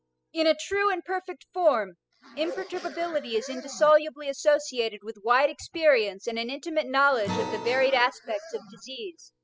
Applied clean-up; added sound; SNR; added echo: classical method spectral subtraction.